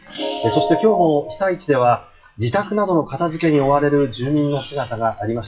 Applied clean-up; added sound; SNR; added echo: classical method WPE with log-MMSE.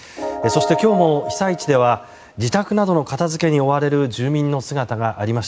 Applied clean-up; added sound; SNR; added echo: none; none; none; none.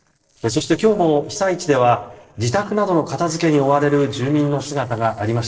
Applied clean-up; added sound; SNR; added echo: neural separator model SepFormer DNS4.